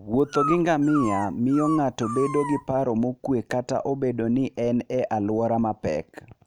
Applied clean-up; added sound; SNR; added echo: none; Dog; 8 dB; none.